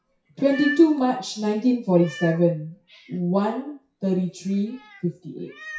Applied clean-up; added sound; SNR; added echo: classical method WPE with log-MMSE.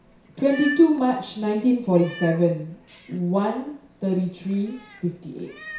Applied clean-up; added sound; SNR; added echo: none; Meow; 17 dB; reverberation time 0.6 s.